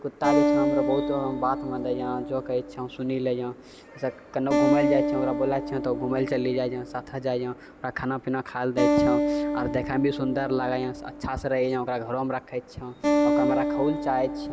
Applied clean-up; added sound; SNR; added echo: none; Acoustic guitar; 0 dB; none.